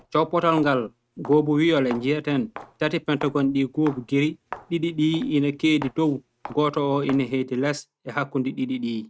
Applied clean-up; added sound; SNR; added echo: neural mask model RNNoise.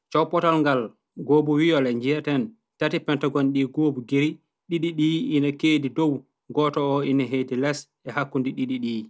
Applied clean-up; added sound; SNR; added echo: none; none; none; none.